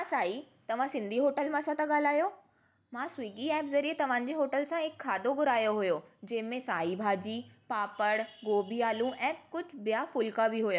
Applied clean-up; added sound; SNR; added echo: none; none; none; none.